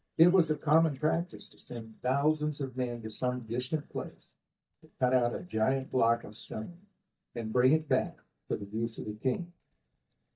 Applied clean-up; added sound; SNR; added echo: neural mask model DeepFilterNet 3.